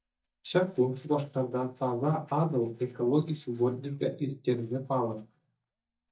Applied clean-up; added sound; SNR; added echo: neural mask model DeepFilterNet 3.